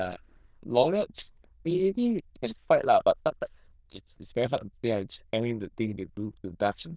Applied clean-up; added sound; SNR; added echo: neural diffusion model UNIVERSE++.